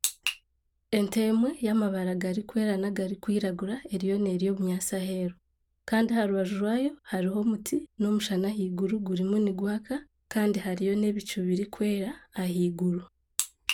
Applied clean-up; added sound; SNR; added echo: none; none; none; none.